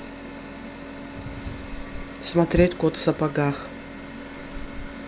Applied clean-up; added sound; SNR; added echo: none; Fireworks; 12 dB; none.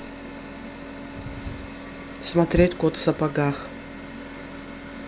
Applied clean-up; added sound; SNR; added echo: none; none; none; none.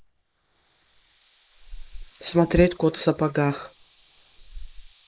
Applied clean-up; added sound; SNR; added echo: neural mask model Resemble Enhance denoiser.